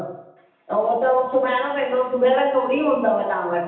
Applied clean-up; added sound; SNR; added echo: none; none; none; reverberation time 0.9 s.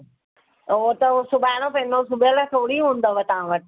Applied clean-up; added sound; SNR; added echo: none; none; none; none.